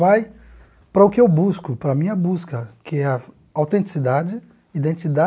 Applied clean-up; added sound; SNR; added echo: none; none; none; none.